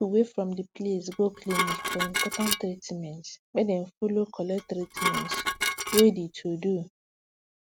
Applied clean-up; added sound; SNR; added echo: none; Dishes, pots, and pans; 2 dB; none.